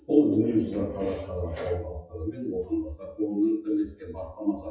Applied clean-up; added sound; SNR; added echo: classical method WPE with log-MMSE.